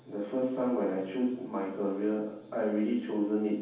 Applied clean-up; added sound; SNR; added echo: none; none; none; reverberation time 0.9 s.